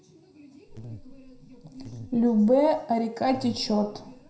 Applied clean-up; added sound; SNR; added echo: none; Buzz; 18 dB; reverberation time 0.5 s.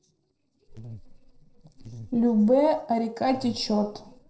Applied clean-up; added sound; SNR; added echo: neural separator model SepFormer DNS4.